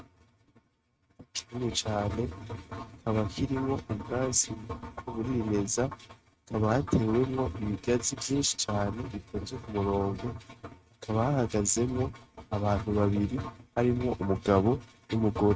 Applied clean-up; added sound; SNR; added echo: neural mask model RNNoise.